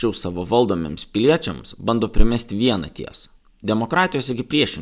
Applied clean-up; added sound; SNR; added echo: none; none; none; none.